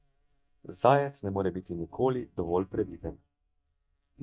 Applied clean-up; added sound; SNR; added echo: neural mask model DeepFilterNet 3.